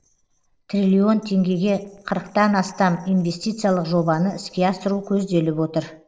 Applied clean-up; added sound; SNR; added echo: neural separator model SepFormer DNS4.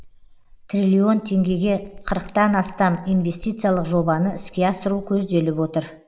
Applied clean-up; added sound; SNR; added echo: none; Bell; 17 dB; none.